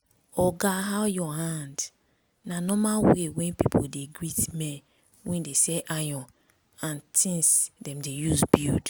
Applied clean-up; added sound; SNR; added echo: none; none; none; none.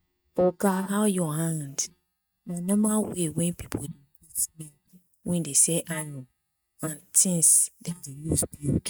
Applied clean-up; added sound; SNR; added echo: neural mask model DeepFilterNet 3.